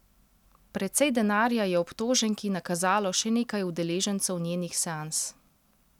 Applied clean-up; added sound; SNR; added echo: none; none; none; none.